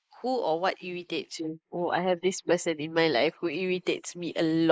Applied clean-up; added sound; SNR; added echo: neural mask model Resemble Enhance denoiser.